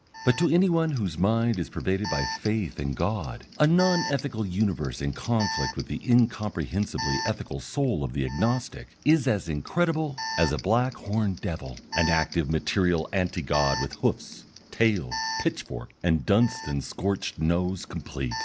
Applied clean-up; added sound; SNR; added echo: none; Alarm; 12 dB; none.